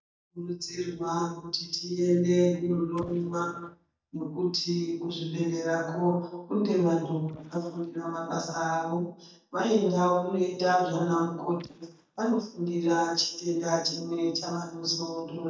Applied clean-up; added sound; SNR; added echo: neural mask model DeepFilterNet 3.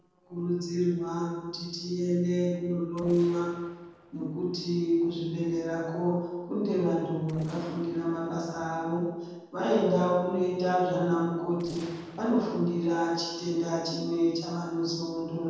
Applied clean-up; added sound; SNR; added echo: neural separator model SepFormer DNS4.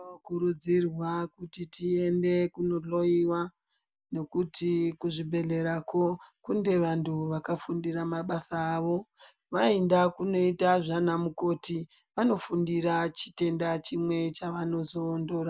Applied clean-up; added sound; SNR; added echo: none; none; none; none.